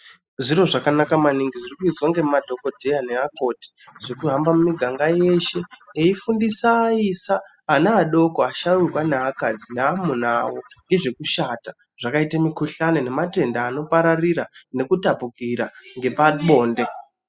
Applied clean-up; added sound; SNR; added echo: classical method spectral subtraction.